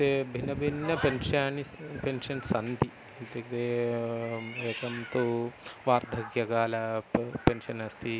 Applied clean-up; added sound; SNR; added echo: none; Meow; 18 dB; none.